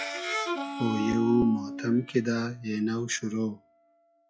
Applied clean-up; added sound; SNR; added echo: classical method log-MMSE.